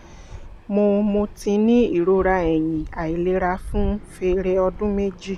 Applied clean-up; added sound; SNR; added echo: none; Fixed-wing aircraft, airplane; 12 dB; none.